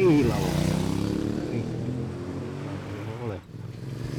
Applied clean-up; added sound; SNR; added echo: none; Traffic noise, roadway noise; 0 dB; none.